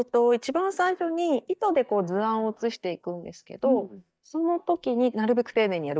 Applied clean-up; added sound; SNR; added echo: neural mask model DeepFilterNet 3.